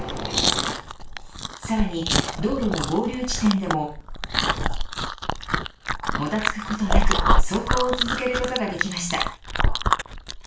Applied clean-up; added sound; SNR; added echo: none; Chewing, mastication; -4 dB; reverberation time 0.3 s.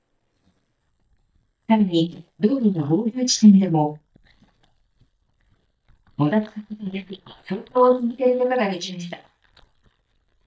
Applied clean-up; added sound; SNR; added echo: neural mask model DeepFilterNet 3.